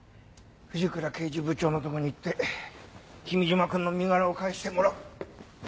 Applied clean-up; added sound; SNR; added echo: none; none; none; none.